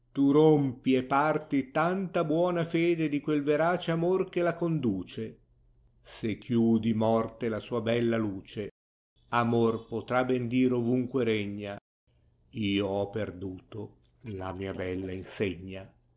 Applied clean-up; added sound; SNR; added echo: neural separator model SepFormer DNS4.